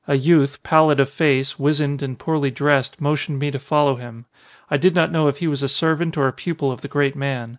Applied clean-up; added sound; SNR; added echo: none; none; none; none.